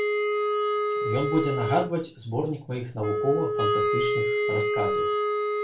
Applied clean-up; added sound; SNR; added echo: none; Wind instrument, woodwind instrument; -4 dB; reverberation time 0.2 s.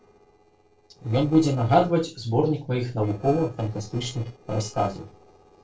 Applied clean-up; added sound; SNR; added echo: neural separator model SepFormer DNS4.